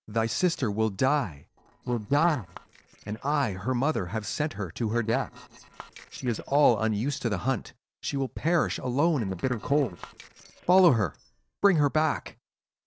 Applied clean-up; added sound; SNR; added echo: neural separator model SepFormer DNS4.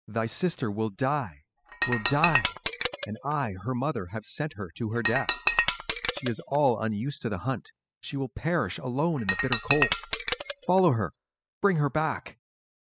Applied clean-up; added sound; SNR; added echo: classical method spectral subtraction.